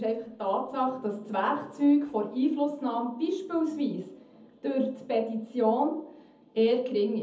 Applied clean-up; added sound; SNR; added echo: none; none; none; reverberation time 0.7 s.